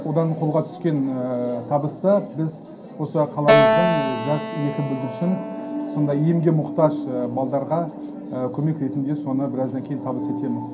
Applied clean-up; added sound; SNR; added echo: none; Keyboard (musical); 5 dB; reverberation time 0.3 s.